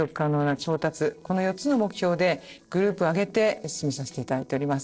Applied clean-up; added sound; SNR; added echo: neural separator model SepFormer DNS4.